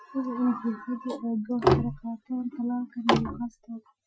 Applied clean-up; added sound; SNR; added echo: classical method Wiener filter.